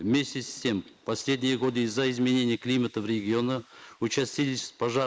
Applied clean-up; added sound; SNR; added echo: neural mask model Resemble Enhance denoiser.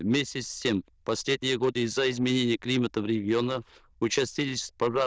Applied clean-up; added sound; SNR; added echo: neural diffusion model UNIVERSE++.